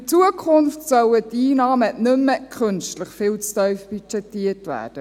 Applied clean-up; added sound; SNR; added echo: none; none; none; none.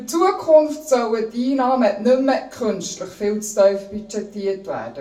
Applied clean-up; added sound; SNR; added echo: none; none; none; reverberation time 0.3 s.